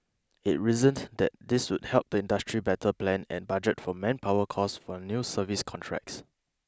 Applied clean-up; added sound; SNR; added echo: none; none; none; none.